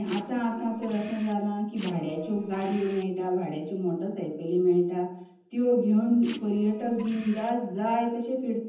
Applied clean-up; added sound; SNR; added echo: none; Printer; 19 dB; reverberation time 0.8 s.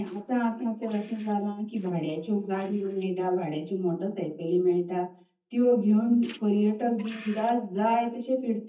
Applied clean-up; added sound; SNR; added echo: neural mask model DeepFilterNet 3.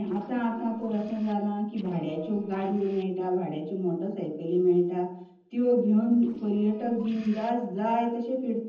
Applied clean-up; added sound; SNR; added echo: neural separator model SepFormer DNS4.